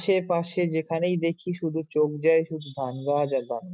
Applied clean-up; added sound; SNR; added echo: none; none; none; none.